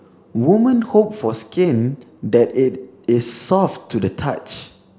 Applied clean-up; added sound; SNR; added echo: none; none; none; none.